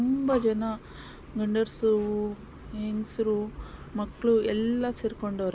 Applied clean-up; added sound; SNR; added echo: none; Breathing; 17 dB; none.